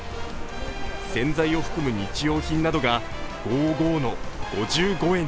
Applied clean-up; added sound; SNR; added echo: none; Water; 7 dB; none.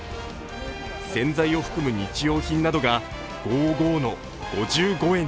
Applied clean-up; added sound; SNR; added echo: none; none; none; none.